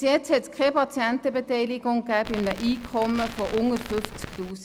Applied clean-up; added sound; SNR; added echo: none; Crackle; 12 dB; none.